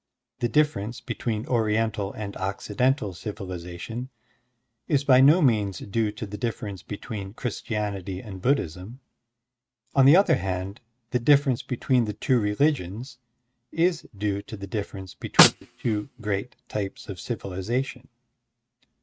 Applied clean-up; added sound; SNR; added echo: neural mask model RNNoise.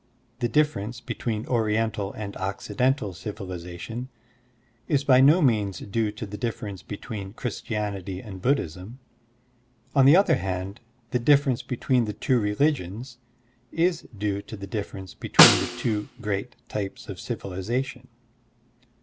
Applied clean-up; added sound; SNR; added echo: none; Snare drum; -3 dB; none.